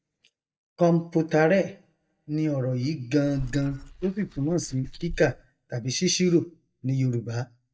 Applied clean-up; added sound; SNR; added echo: neural mask model DeepFilterNet 3.